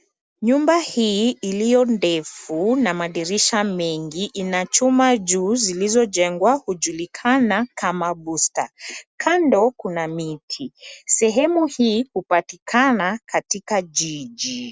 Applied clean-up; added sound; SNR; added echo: none; none; none; none.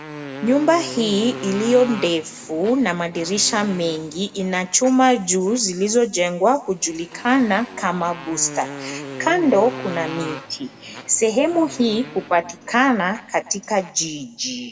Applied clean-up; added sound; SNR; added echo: none; Motorcycle; 15 dB; reverberation time 0.8 s.